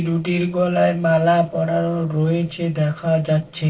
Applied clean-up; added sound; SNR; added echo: neural separator model SepFormer DNS4.